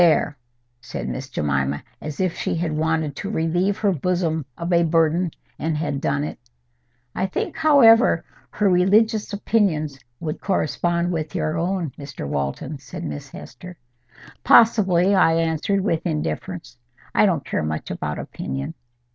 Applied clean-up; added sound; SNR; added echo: none; none; none; none.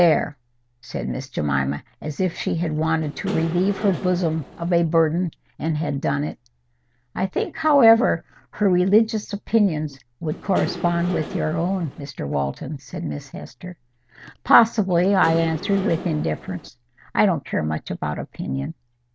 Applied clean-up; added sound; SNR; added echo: none; Engine / Mechanisms; 11 dB; none.